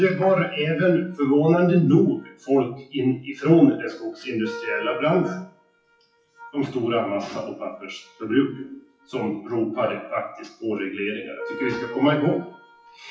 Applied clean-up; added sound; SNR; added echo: classical method WPE with log-MMSE.